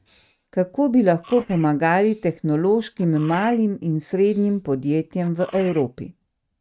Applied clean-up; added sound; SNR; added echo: neural mask model RNNoise.